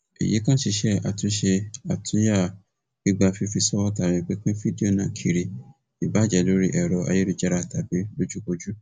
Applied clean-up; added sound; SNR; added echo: none; none; none; none.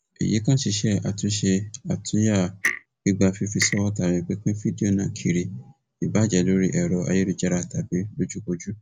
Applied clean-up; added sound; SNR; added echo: none; Clock; 9 dB; none.